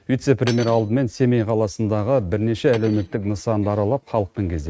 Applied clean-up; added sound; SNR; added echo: neural mask model RNNoise.